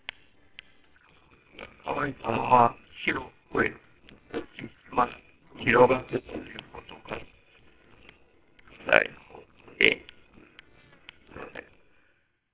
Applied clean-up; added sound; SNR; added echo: neural separator model SepFormer WHAMR!.